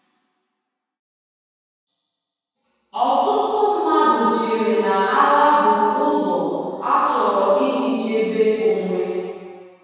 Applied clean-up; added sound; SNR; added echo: none; none; none; reverberation time 2.2 s.